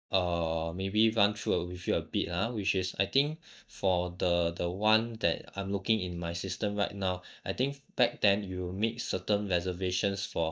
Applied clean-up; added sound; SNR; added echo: neural mask model DeepFilterNet 3.